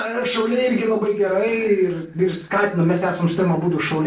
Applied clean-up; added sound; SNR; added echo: neural separator model SepFormer DNS4.